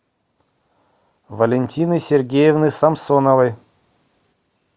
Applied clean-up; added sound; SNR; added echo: none; none; none; none.